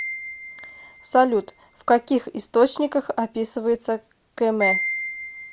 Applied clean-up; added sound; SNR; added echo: none; Wind chime; 9 dB; none.